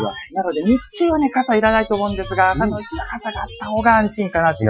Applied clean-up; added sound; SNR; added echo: classical method Wiener filter.